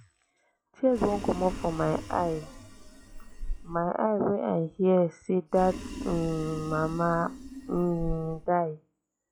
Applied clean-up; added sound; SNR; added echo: classical method log-MMSE.